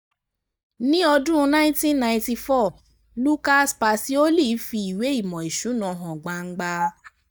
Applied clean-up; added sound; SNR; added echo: neural mask model DeepFilterNet 3.